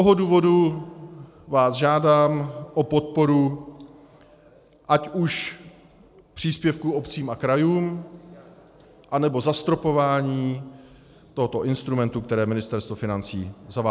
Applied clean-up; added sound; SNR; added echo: none; none; none; none.